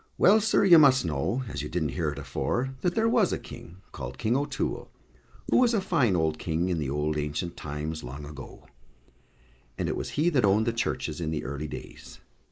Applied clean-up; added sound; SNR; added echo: neural mask model Resemble Enhance denoiser.